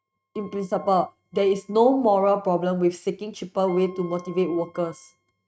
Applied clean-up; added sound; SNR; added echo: neural mask model RNNoise.